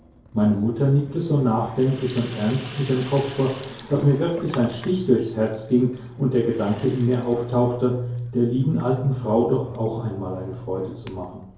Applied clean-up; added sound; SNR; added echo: none; Sink (filling or washing) / Water tap, faucet; 20 dB; reverberation time 2.4 s.